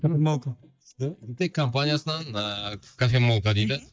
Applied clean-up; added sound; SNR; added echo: neural mask model DeepFilterNet 3.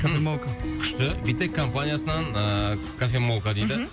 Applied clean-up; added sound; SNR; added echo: none; Piano; 9 dB; none.